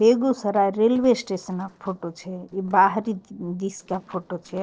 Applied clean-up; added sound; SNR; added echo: neural separator model SepFormer DNS4.